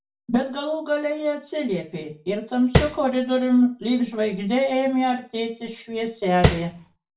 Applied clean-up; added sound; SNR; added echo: none; Tap; -2 dB; reverberation time 0.3 s.